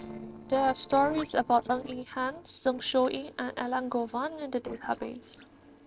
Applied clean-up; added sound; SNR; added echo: neural separator model SepFormer DNS4.